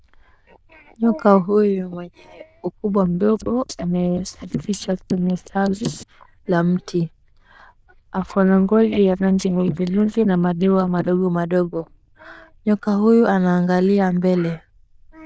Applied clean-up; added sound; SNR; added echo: neural diffusion model UNIVERSE++.